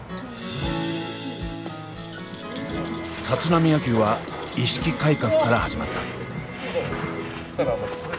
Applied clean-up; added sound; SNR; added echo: none; Subway, metro, underground / Alarm + Rattle; 13 dB; none.